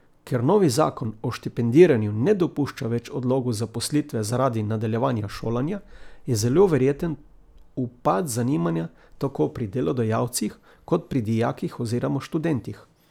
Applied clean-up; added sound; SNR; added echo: none; none; none; none.